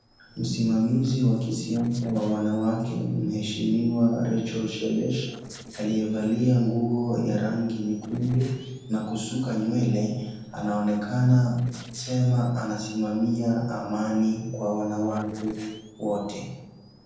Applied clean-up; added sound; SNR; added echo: neural separator model SepFormer DNS4.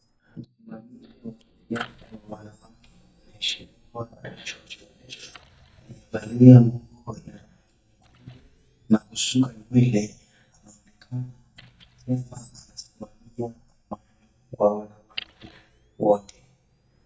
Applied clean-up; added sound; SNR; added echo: neural mask model DeepFilterNet 3.